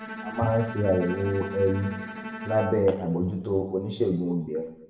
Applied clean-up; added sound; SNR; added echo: none; Bowed string instrument; 12 dB; reverberation time 0.8 s.